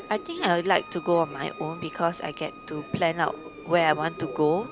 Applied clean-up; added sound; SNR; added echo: none; Subway, metro, underground + Bowed string instrument; 14 dB; none.